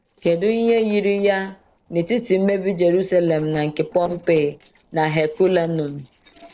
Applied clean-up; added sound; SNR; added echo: neural separator model SepFormer DNS4.